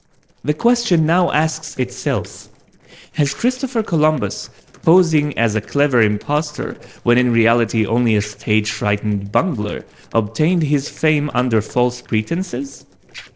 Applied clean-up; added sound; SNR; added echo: neural separator model SepFormer DNS4.